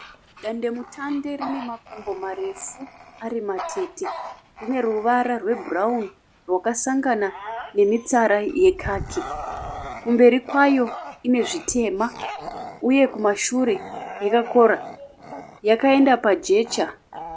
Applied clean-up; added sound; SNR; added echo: none; Bark / Growling; 14 dB; none.